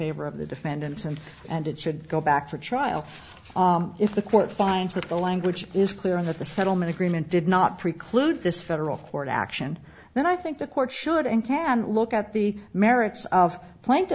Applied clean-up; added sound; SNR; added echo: none; none; none; none.